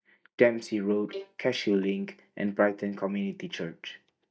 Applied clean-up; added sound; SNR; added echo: neural mask model DeepFilterNet 3.